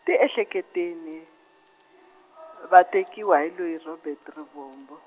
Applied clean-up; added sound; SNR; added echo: none; none; none; none.